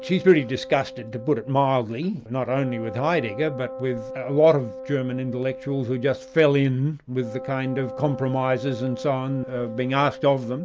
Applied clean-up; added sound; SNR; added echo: none; Wind instrument, woodwind instrument; 13 dB; none.